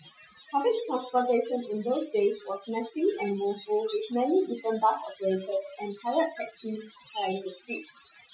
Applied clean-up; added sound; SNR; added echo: classical method Wiener filter.